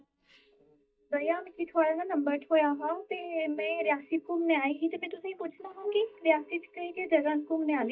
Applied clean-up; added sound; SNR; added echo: neural mask model DeepFilterNet 3.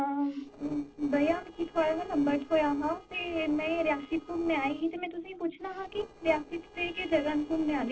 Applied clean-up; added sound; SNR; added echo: neural separator model SepFormer DNS4.